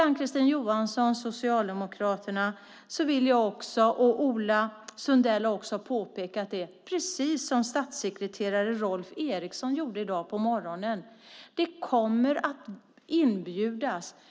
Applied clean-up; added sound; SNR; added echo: none; none; none; none.